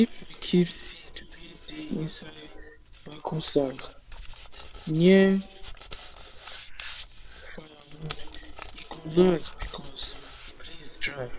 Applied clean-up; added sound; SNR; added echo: neural separator model SepFormer WHAM!.